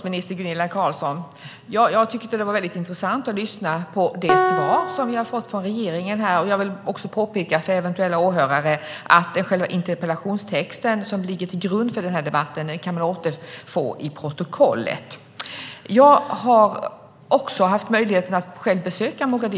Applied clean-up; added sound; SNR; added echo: none; Piano; 4 dB; none.